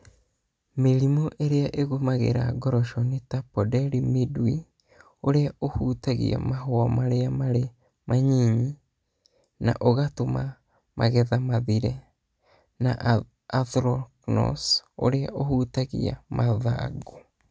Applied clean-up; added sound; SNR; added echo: none; none; none; none.